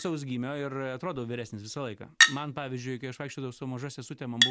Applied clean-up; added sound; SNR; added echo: none; Chink, clink; -3 dB; none.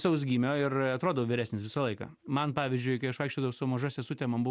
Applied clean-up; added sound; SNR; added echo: none; none; none; none.